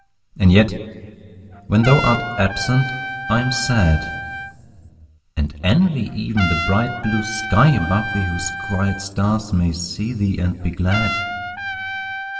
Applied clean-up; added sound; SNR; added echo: none; Trumpet; 9 dB; reverberation time 1.9 s.